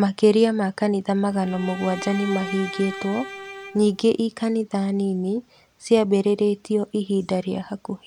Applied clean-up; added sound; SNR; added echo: none; Bowed string instrument; 12 dB; none.